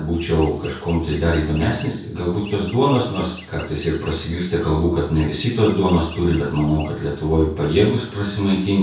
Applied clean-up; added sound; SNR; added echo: none; Chirp, tweet; 19 dB; reverberation time 0.6 s.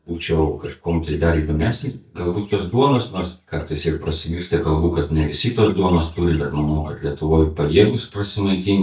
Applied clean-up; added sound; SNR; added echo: neural mask model DeepFilterNet 3.